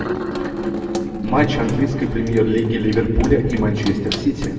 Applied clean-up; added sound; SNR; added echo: none; Sink (filling or washing) / Water tap, faucet; 7 dB; reverberation time 1.9 s.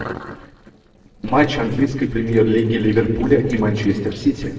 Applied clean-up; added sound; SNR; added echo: neural separator model SepFormer DNS4.